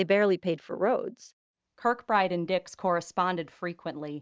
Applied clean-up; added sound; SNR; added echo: none; none; none; none.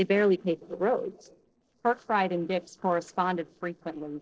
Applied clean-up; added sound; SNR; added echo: neural separator model SepFormer DNS4.